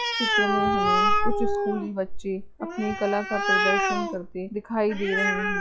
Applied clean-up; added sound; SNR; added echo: classical method log-MMSE.